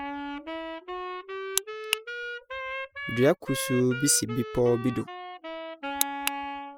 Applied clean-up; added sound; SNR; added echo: classical method spectral subtraction.